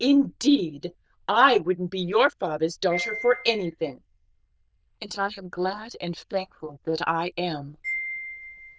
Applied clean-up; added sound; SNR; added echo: neural diffusion model UNIVERSE++.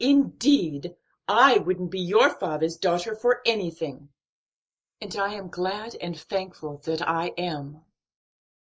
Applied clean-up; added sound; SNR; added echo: neural mask model Resemble Enhance denoiser.